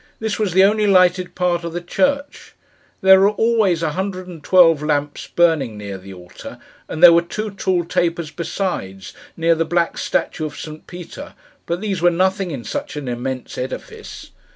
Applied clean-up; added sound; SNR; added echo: none; none; none; none.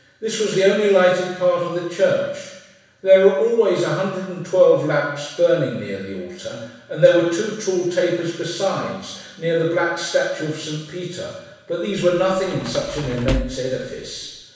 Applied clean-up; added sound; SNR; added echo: none; Sliding door / Slam; 11 dB; reverberation time 1.1 s.